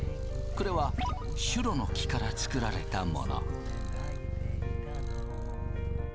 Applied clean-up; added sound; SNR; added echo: none; Purr; -2 dB; none.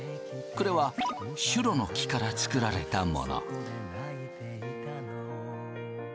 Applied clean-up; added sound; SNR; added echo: none; none; none; none.